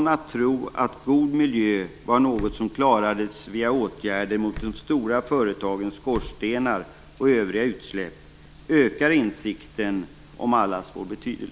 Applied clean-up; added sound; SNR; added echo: none; Slam; 17 dB; none.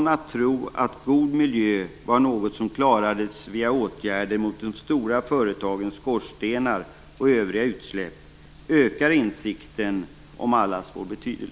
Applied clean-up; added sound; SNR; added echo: none; none; none; none.